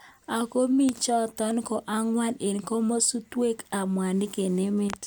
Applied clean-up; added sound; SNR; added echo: none; none; none; none.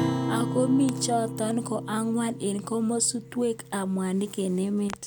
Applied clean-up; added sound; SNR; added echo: none; Acoustic guitar; 6 dB; none.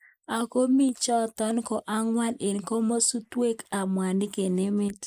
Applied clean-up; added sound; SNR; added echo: neural mask model Resemble Enhance denoiser.